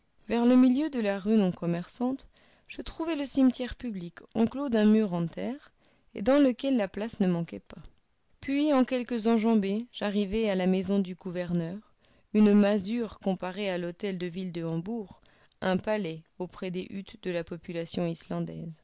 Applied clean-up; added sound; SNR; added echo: none; none; none; none.